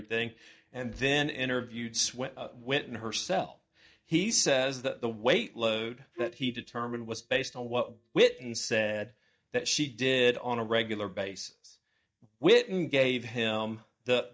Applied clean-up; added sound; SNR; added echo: neural mask model DeepFilterNet 3.